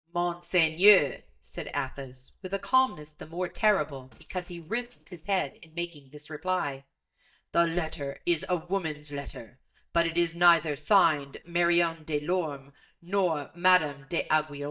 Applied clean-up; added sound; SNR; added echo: neural mask model DeepFilterNet 3.